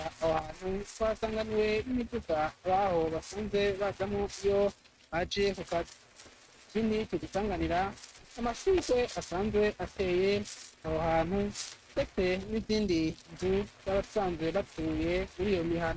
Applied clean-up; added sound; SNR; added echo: neural mask model RNNoise.